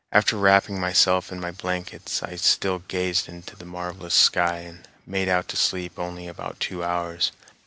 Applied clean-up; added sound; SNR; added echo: none; none; none; none.